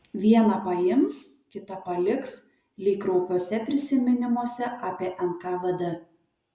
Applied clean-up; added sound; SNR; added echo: none; none; none; none.